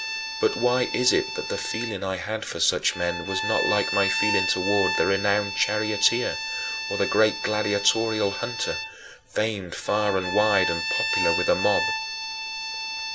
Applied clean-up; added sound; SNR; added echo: none; Bowed string instrument; 4 dB; none.